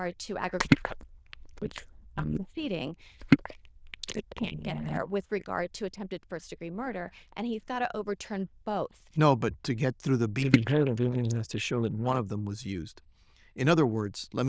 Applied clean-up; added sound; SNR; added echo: neural diffusion model UNIVERSE++.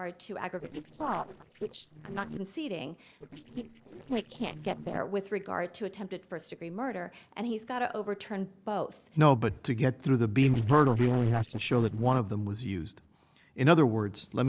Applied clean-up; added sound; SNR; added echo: neural separator model SepFormer DNS4.